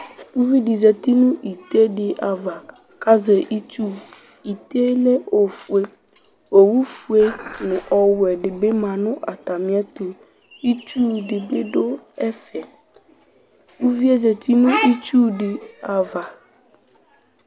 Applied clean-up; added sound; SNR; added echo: none; Dishes, pots, and pans; 18 dB; none.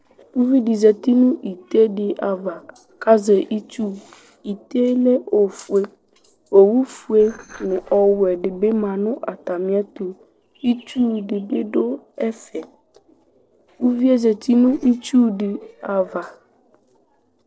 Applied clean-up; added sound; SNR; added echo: neural separator model SepFormer DNS4.